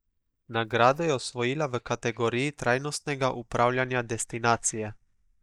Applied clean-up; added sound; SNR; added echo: neural mask model DeepFilterNet 3.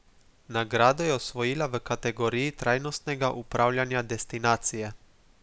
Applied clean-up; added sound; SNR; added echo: none; none; none; none.